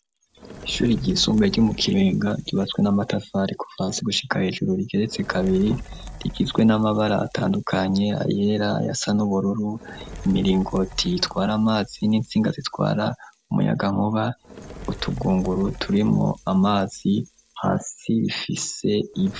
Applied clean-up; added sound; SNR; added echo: none; Fire; 19 dB; none.